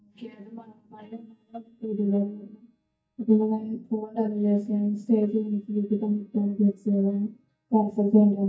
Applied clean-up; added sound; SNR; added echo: neural mask model DeepFilterNet 3.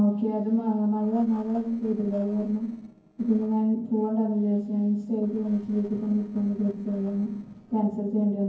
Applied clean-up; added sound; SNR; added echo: neural separator model SepFormer DNS4.